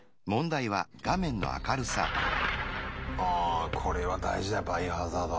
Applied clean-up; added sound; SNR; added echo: none; Drawer open or close; 16 dB; none.